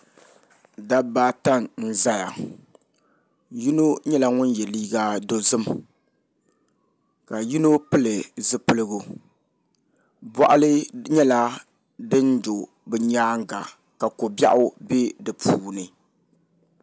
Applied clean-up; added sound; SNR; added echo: none; none; none; none.